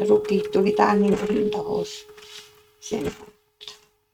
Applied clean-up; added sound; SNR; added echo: neural mask model RNNoise.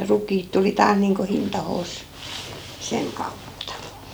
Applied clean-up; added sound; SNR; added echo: none; none; none; none.